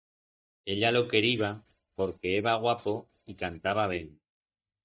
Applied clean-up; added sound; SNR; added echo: neural mask model DeepFilterNet 3.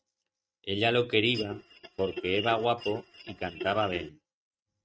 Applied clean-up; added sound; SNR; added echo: neural mask model RNNoise.